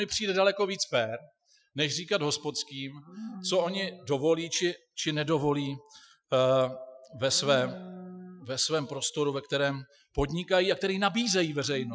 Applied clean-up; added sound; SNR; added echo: classical method Wiener filter.